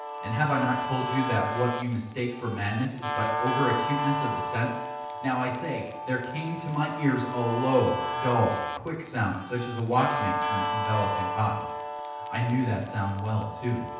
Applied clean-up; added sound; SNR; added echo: none; Guitar; 4 dB; reverberation time 0.9 s.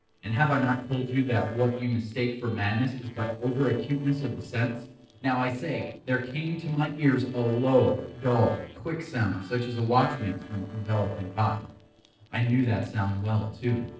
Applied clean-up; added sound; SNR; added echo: neural separator model SepFormer DNS4.